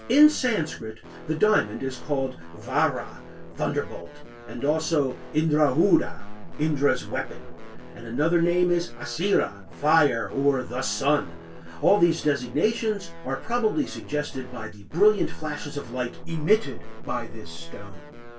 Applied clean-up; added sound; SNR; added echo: none; Guitar; 18 dB; reverberation time 0.2 s.